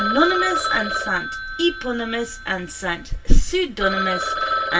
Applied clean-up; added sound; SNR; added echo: none; Telephone; 5 dB; reverberation time 0.1 s.